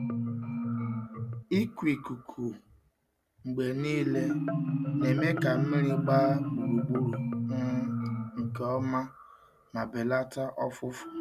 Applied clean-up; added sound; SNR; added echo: none; Marimba, xylophone; 0 dB; none.